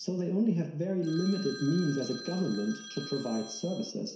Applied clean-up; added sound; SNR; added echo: none; Telephone; 14 dB; reverberation time 0.7 s.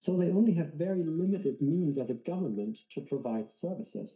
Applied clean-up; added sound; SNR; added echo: neural mask model DeepFilterNet 3.